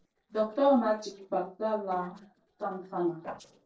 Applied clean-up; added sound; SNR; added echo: neural separator model SepFormer DNS4.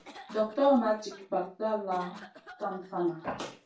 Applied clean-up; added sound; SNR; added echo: none; Cough; 19 dB; reverberation time 0.3 s.